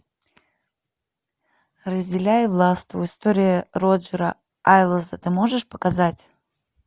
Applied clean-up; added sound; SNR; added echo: none; none; none; none.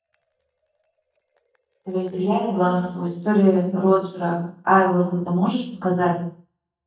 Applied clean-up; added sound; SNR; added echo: neural mask model DeepFilterNet 3.